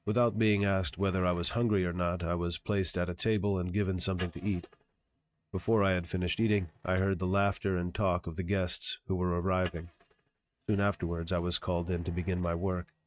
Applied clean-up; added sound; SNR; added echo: neural mask model RNNoise.